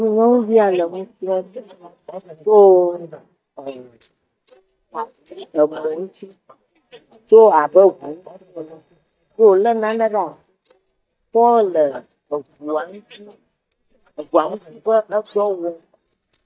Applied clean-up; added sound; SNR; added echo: neural mask model DeepFilterNet 3.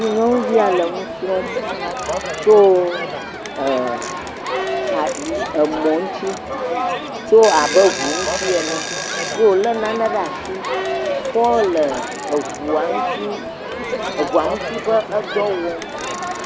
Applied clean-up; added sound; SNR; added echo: none; Alarm / Clock + Crowd; 5 dB; none.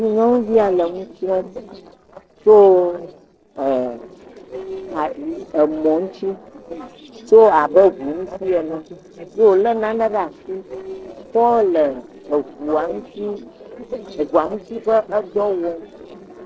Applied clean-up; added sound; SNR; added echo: neural separator model SepFormer DNS4.